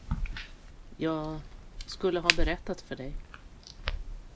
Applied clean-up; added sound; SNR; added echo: none; Crack; -2 dB; none.